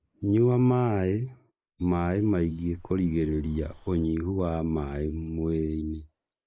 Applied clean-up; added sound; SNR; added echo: neural mask model Resemble Enhance denoiser.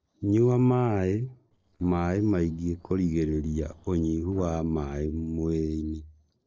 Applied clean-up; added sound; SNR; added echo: neural separator model SepFormer DNS4.